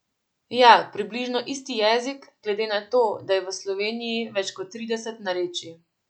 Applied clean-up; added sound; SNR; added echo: none; none; none; none.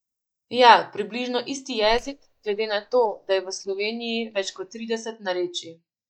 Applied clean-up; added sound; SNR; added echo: neural mask model DeepFilterNet 3.